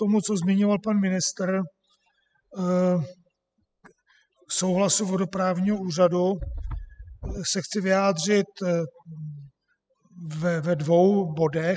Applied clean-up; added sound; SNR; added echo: classical method spectral subtraction.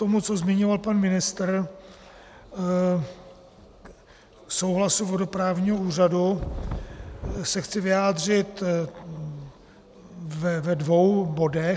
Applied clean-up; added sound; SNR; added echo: none; Wind; 7 dB; none.